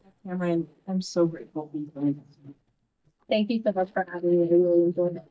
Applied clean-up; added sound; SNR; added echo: neural mask model DeepFilterNet 3.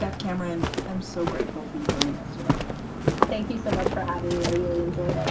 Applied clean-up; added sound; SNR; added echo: none; Walk, footsteps; -1 dB; reverberation time 0.2 s.